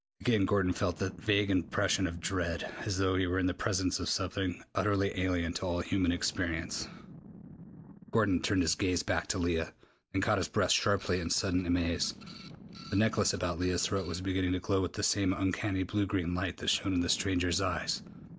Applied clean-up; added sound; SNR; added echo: none; Printer + Boom; 20 dB; none.